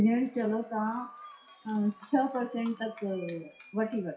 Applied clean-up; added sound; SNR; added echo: classical method WPE with log-MMSE.